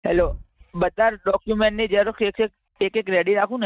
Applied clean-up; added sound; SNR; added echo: neural mask model RNNoise.